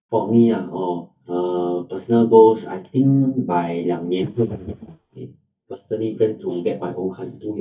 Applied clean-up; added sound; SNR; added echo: neural mask model DeepFilterNet 3.